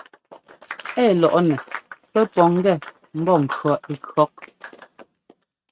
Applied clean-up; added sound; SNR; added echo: neural mask model RNNoise.